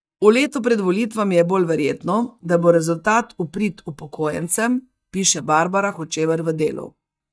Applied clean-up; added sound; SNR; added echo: neural mask model DeepFilterNet 3.